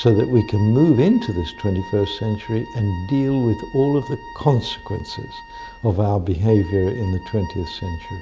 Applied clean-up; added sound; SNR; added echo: none; Wind instrument, woodwind instrument; 19 dB; none.